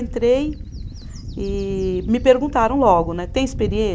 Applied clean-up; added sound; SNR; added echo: none; Wind / Bird; 10 dB; none.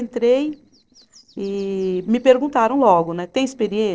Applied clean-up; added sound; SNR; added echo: neural separator model SepFormer DNS4.